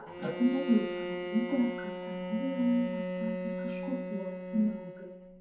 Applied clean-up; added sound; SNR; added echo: none; Bowed string instrument; 5 dB; reverberation time 0.6 s.